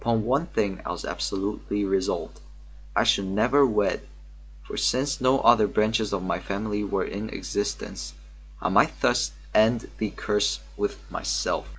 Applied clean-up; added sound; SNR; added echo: none; none; none; none.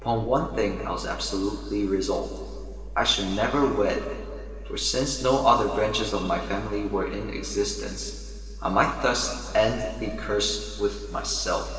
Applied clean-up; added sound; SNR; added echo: none; none; none; reverberation time 2.4 s.